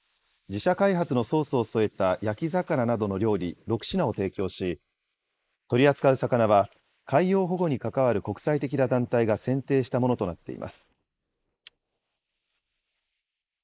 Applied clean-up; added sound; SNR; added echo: neural mask model Resemble Enhance denoiser.